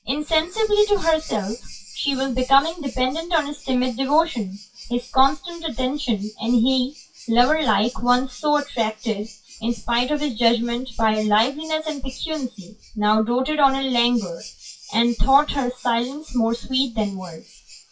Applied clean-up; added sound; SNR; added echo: classical method WPE with log-MMSE.